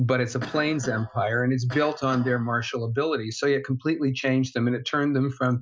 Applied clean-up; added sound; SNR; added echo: classical method Wiener filter.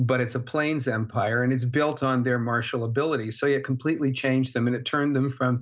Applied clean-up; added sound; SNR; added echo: none; none; none; none.